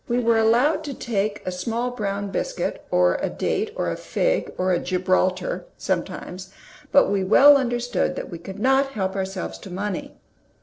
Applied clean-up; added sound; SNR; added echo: neural separator model SepFormer DNS4.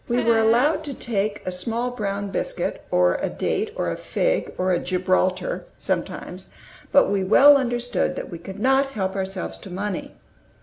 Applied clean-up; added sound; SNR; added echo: none; Squeak; 11 dB; none.